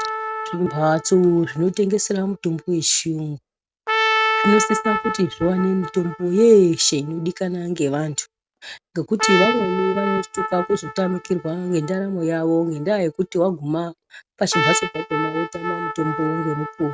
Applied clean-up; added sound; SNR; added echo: neural mask model RNNoise.